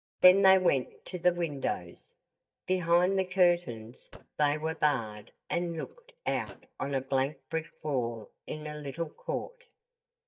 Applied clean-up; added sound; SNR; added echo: neural mask model DeepFilterNet 3.